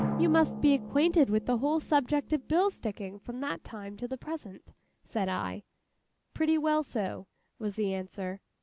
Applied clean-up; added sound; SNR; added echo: none; Drum; 12 dB; none.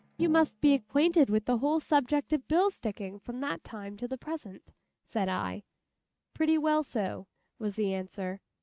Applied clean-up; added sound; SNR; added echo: neural mask model RNNoise.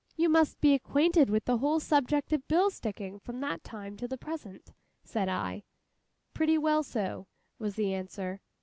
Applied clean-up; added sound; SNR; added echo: none; none; none; none.